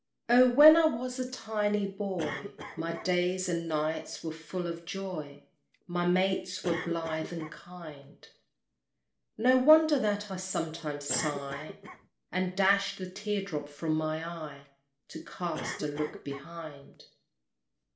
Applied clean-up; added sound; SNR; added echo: none; Cough; 16 dB; reverberation time 0.4 s.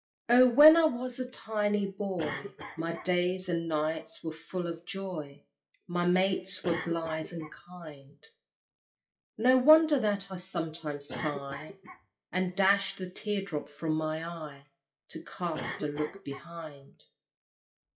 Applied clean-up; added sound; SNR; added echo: classical method WPE with log-MMSE.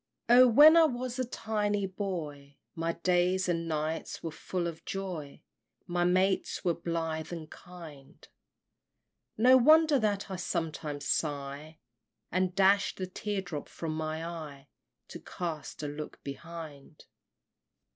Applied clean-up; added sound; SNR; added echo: none; none; none; none.